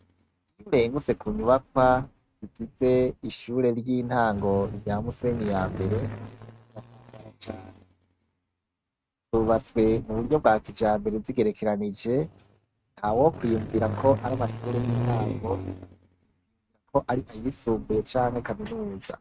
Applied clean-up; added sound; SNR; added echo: neural mask model RNNoise.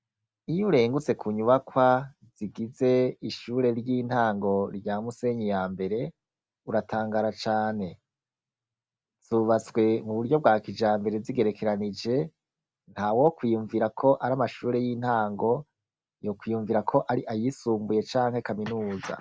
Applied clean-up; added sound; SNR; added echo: none; none; none; none.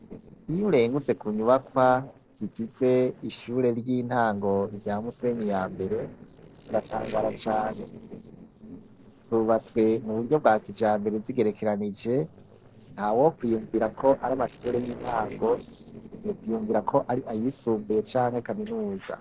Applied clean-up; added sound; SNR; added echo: neural separator model SepFormer DNS4.